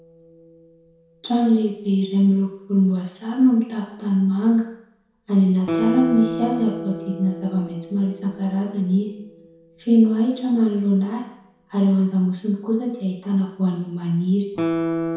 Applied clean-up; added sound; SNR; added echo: none; Guitar; 11 dB; reverberation time 0.7 s.